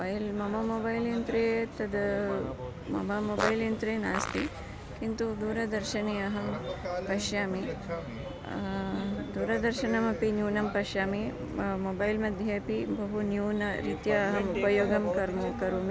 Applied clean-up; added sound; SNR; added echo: none; Fart; 8 dB; none.